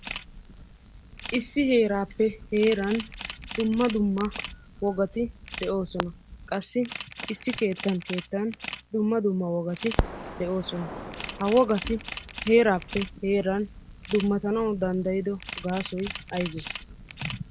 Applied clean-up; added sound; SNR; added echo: none; Camera + Crackle; 11 dB; none.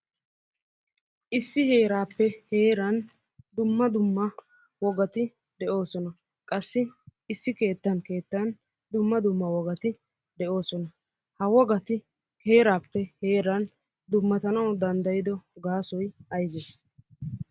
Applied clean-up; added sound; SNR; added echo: none; none; none; none.